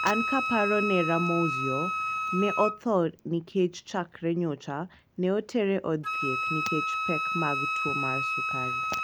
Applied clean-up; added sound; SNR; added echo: none; Wind instrument, woodwind instrument; 2 dB; none.